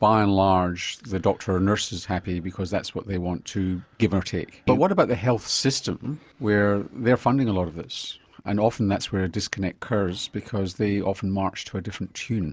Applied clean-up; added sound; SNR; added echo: none; none; none; none.